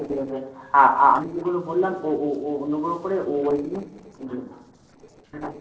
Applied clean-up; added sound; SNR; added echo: neural separator model SepFormer DNS4.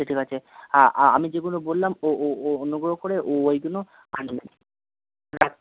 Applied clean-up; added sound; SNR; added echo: none; none; none; none.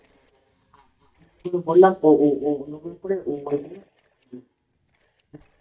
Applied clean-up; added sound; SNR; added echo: neural mask model DeepFilterNet 3.